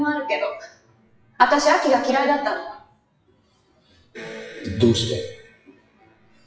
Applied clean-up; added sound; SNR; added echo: classical method WPE with log-MMSE.